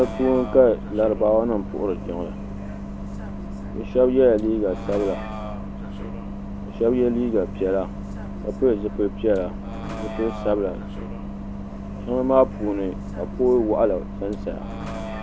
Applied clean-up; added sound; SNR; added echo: none; Bus; 8 dB; none.